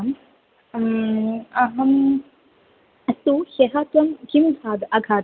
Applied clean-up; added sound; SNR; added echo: none; none; none; none.